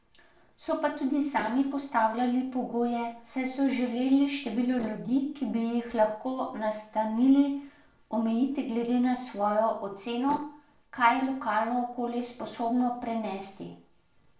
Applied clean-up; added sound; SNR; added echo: neural separator model SepFormer DNS4.